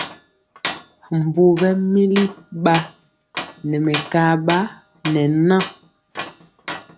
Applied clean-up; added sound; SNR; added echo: none; Tools; 13 dB; none.